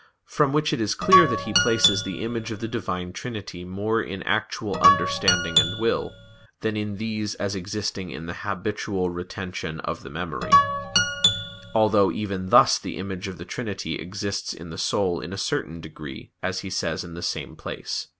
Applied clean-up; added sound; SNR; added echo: none; Guitar; -3 dB; none.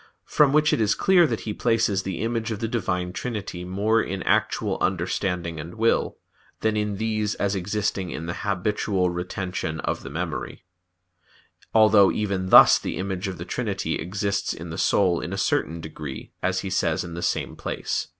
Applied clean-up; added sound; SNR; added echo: none; none; none; none.